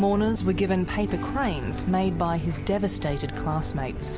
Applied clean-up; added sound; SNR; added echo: none; none; none; none.